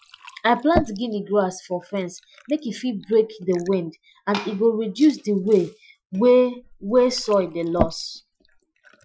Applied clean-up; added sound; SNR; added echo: classical method Wiener filter.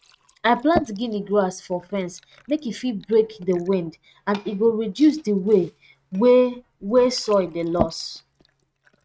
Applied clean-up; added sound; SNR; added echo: neural mask model RNNoise.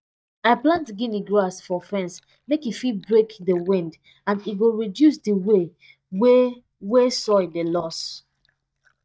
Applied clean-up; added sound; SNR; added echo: neural mask model DeepFilterNet 3.